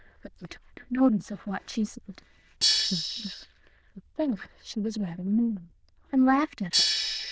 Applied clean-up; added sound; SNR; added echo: neural diffusion model UNIVERSE++.